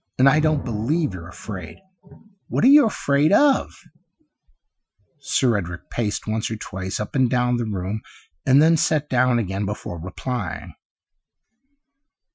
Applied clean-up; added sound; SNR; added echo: classical method Wiener filter.